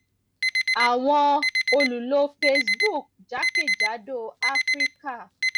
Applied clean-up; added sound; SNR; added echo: none; Alarm; 0 dB; none.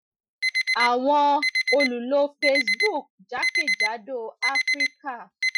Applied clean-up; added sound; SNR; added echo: classical method Wiener filter.